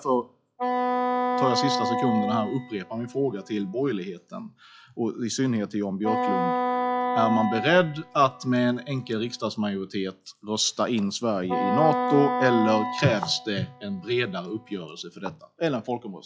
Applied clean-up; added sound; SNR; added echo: classical method log-MMSE.